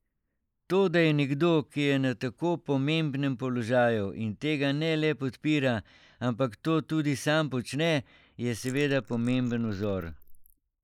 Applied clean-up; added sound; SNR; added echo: neural mask model Resemble Enhance denoiser.